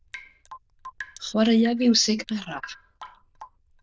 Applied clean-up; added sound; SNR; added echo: neural diffusion model UNIVERSE++.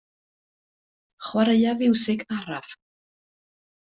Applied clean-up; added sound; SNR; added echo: none; none; none; none.